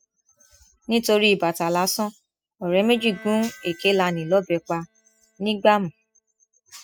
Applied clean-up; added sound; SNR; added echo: classical method spectral subtraction.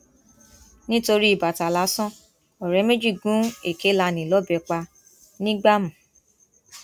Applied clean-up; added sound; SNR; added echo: none; none; none; none.